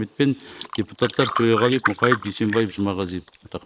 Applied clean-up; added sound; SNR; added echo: neural mask model Resemble Enhance denoiser.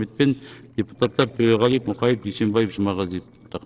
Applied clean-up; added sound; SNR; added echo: neural separator model SepFormer DNS4.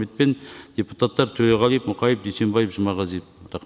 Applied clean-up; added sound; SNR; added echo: none; none; none; none.